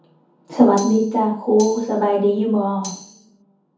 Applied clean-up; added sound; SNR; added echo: none; Tambourine; 18 dB; reverberation time 0.6 s.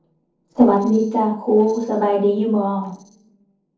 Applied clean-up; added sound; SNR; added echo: neural separator model SepFormer DNS4.